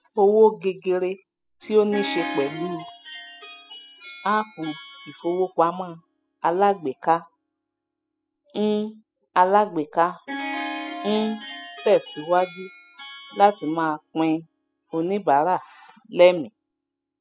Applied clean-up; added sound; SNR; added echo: classical method spectral subtraction.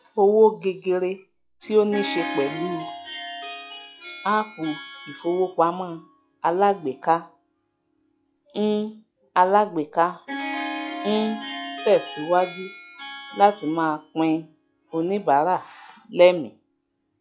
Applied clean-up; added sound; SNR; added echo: classical method log-MMSE.